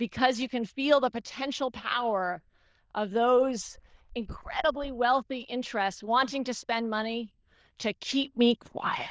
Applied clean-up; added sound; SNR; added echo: neural diffusion model UNIVERSE++.